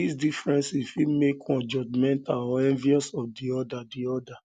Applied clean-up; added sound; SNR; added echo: none; none; none; none.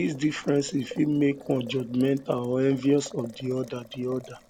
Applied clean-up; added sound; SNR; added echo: none; Boiling; 19 dB; none.